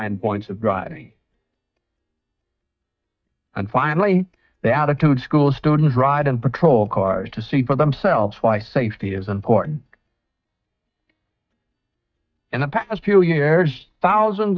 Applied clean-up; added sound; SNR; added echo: neural mask model DeepFilterNet 3.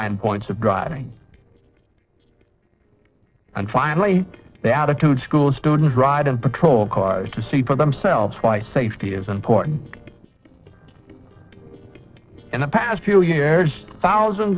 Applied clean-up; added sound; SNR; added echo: neural separator model SepFormer DNS4.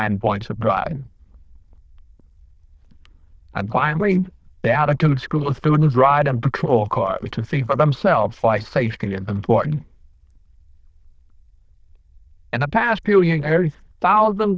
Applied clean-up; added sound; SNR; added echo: neural diffusion model UNIVERSE++.